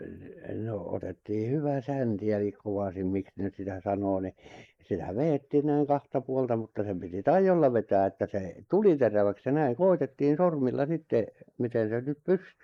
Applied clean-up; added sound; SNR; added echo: neural mask model Resemble Enhance denoiser.